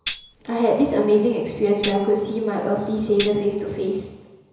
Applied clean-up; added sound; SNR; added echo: none; Tambourine; 14 dB; reverberation time 1.0 s.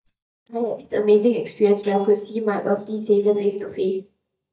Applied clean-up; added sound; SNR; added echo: neural mask model DeepFilterNet 3.